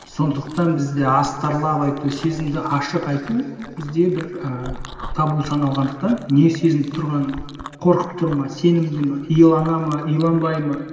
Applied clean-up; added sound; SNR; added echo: none; Chewing, mastication; 18 dB; reverberation time 2.3 s.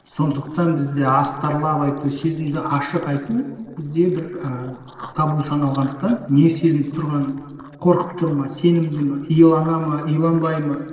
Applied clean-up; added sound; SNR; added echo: neural separator model SepFormer DNS4.